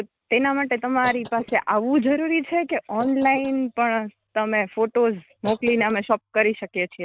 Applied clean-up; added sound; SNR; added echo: neural mask model RNNoise.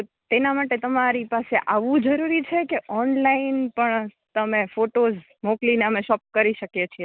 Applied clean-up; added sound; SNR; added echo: none; none; none; none.